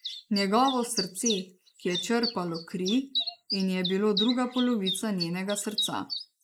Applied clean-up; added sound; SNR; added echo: neural mask model Resemble Enhance denoiser.